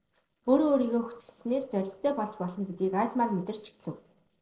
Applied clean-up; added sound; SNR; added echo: neural separator model SepFormer DNS4.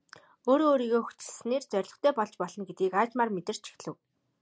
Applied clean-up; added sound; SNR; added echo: none; none; none; none.